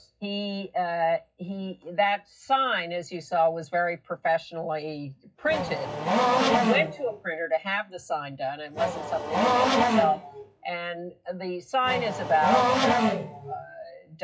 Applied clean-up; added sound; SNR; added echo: classical method WPE with log-MMSE.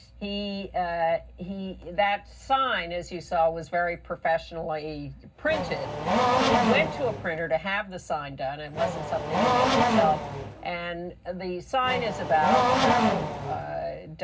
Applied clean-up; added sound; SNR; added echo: none; Race car, auto racing / Accelerating, revving, vroom; -2 dB; reverberation time 0.4 s.